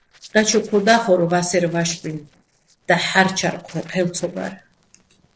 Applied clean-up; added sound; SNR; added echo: neural separator model SepFormer DNS4.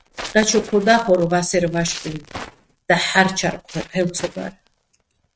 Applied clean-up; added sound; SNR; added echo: neural mask model RNNoise.